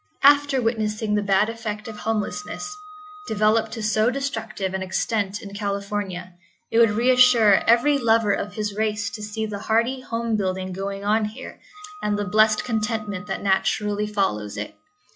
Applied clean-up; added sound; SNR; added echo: classical method log-MMSE.